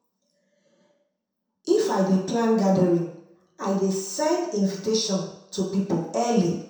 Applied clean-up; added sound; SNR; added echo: none; none; none; reverberation time 0.7 s.